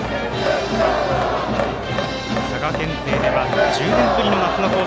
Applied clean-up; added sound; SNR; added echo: none; none; none; none.